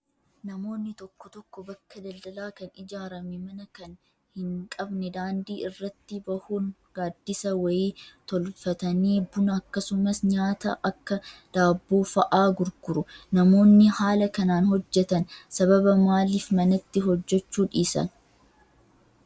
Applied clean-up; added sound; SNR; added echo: none; none; none; none.